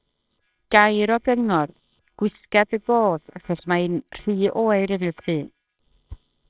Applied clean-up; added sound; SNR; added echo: neural separator model SepFormer WHAMR!.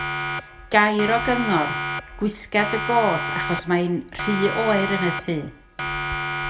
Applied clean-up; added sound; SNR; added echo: none; Siren; 5 dB; reverberation time 0.6 s.